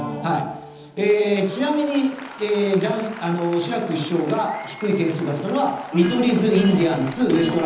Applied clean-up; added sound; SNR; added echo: none; Applause; 17 dB; reverberation time 0.9 s.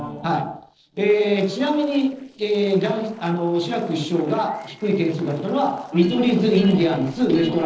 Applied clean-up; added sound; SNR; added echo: neural separator model SepFormer DNS4.